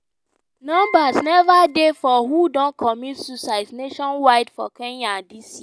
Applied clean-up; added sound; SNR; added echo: none; Piano; 17 dB; none.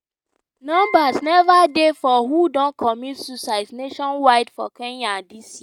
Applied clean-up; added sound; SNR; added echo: neural mask model RNNoise.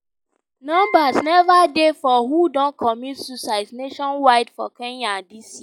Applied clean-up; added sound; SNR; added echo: classical method log-MMSE.